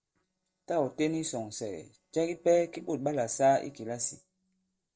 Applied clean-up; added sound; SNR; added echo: neural separator model SepFormer DNS4.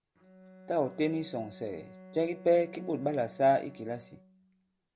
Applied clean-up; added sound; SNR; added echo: none; Bowed string instrument; 20 dB; none.